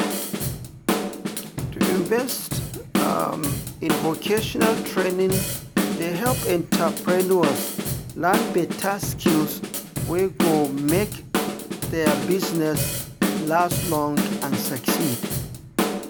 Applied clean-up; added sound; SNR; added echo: none; Drum / Drum kit; 1 dB; none.